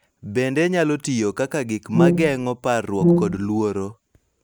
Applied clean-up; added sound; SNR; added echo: none; Brass instrument; -4 dB; none.